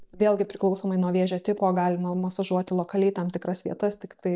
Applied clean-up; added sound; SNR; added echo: neural mask model DeepFilterNet 3.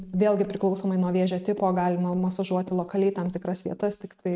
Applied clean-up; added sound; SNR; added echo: neural mask model RNNoise.